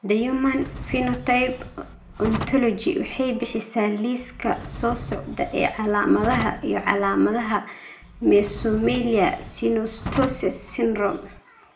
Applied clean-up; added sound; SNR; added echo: none; Drawer open or close; 12 dB; reverberation time 0.4 s.